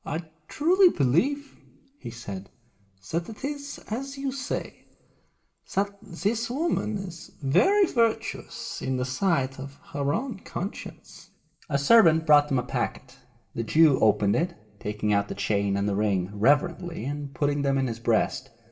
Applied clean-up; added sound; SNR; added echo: none; none; none; reverberation time 0.5 s.